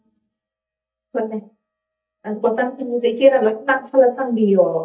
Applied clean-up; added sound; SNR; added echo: neural mask model DeepFilterNet 3.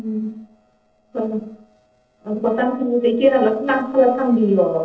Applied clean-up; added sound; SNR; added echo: neural separator model SepFormer DNS4.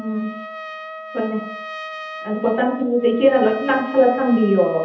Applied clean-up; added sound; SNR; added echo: none; Trumpet; 13 dB; reverberation time 0.7 s.